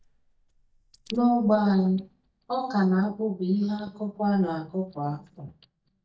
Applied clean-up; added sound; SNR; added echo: neural mask model DeepFilterNet 3.